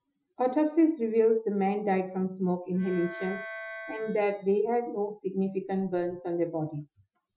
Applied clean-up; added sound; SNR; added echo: classical method Wiener filter.